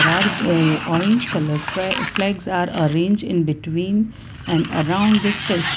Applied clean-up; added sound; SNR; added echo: none; Sliding door; 7 dB; none.